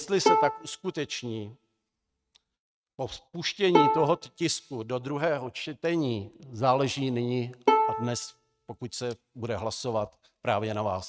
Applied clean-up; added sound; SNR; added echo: neural mask model RNNoise.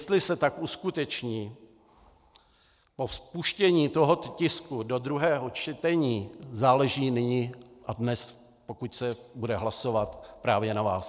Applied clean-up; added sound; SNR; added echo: none; none; none; none.